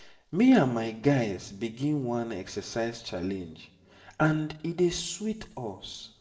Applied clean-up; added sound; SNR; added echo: none; none; none; reverberation time 0.6 s.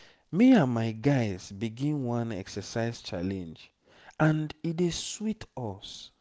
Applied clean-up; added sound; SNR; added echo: none; none; none; none.